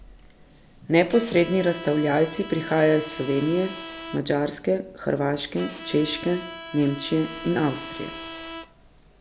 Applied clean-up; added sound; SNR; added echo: none; Bowed string instrument; 15 dB; none.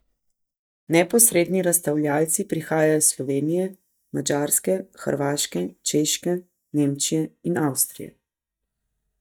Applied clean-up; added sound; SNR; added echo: neural mask model DeepFilterNet 3.